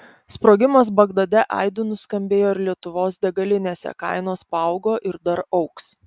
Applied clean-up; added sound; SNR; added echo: none; none; none; none.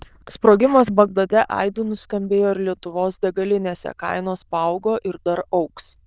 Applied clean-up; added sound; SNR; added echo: neural diffusion model UNIVERSE++.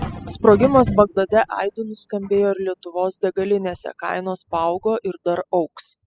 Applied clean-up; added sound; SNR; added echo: classical method spectral subtraction.